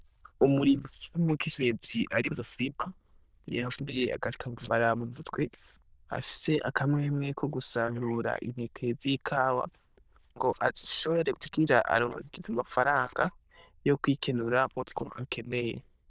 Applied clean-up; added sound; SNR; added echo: neural diffusion model UNIVERSE++.